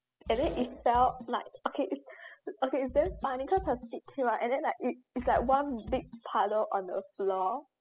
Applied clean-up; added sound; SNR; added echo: classical method spectral subtraction.